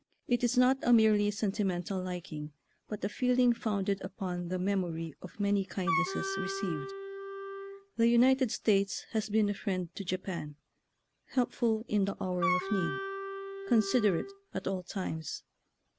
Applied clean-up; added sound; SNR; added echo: none; Wind instrument, woodwind instrument; 5 dB; none.